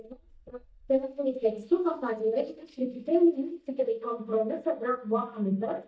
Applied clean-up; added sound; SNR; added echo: neural mask model DeepFilterNet 3.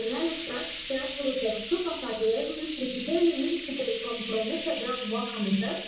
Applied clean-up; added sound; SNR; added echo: none; Frying (food); 6 dB; reverberation time 0.7 s.